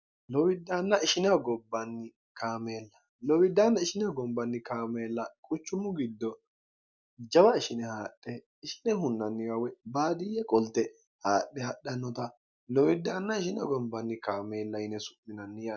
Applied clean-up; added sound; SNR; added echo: none; none; none; none.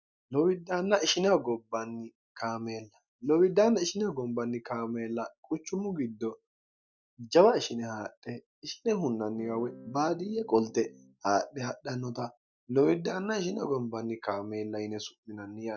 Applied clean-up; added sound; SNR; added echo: neural mask model DeepFilterNet 3.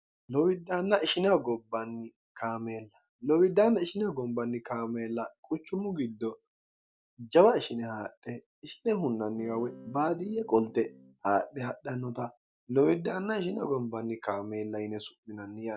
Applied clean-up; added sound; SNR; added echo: none; Electric guitar / Strum; 19 dB; none.